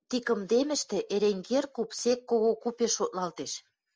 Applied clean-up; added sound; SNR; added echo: none; none; none; none.